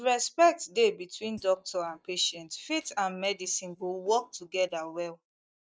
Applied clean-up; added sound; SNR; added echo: neural mask model DeepFilterNet 3.